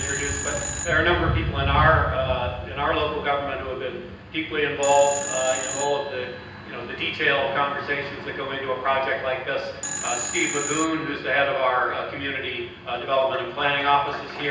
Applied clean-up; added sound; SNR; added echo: none; Telephone; 11 dB; reverberation time 0.9 s.